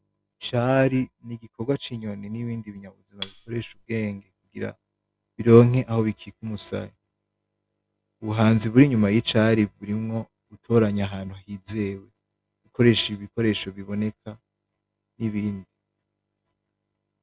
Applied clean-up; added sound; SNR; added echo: none; Cutlery, silverware; 16 dB; none.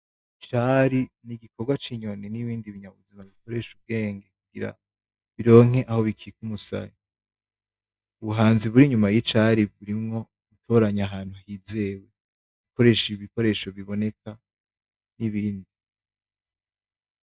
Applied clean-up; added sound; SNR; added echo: neural mask model DeepFilterNet 3.